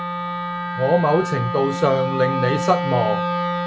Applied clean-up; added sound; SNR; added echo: none; Wind instrument, woodwind instrument; 3 dB; none.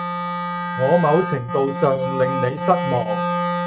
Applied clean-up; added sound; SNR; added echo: neural mask model RNNoise.